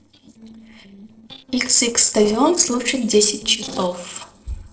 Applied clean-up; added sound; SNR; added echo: neural separator model SepFormer DNS4.